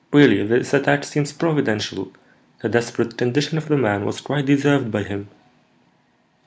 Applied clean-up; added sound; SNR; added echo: none; none; none; none.